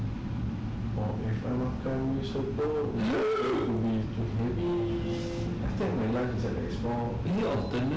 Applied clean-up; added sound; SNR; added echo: none; none; none; none.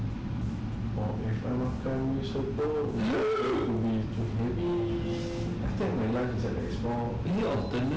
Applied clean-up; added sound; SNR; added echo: none; Bass guitar; 20 dB; none.